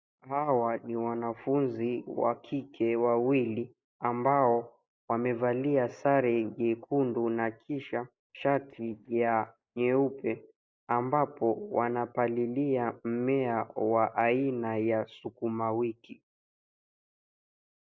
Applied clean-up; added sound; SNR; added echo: neural mask model DeepFilterNet 3.